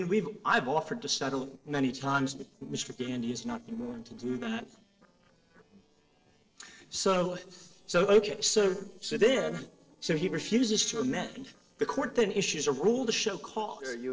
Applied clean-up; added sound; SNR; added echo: neural separator model SepFormer DNS4.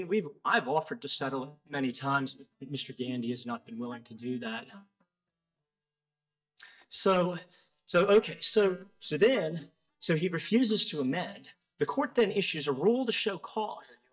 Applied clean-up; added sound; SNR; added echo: neural mask model DeepFilterNet 3.